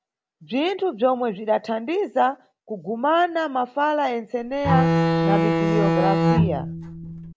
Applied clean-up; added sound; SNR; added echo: none; Bowed string instrument; -4 dB; none.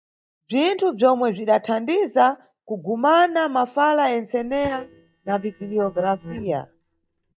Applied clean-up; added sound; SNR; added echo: neural mask model DeepFilterNet 3.